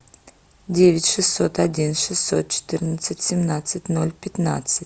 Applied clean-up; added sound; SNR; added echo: none; none; none; none.